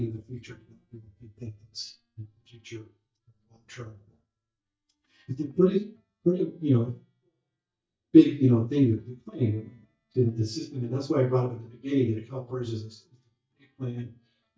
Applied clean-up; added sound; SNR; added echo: neural mask model DeepFilterNet 3.